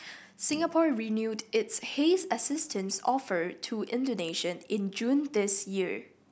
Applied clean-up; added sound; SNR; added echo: none; none; none; none.